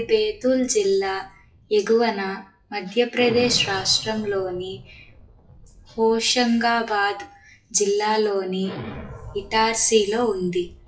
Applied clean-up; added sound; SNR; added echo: classical method WPE with log-MMSE.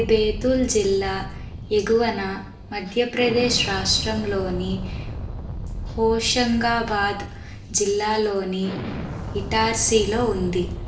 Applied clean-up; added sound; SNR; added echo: none; Explosion; 9 dB; reverberation time 0.7 s.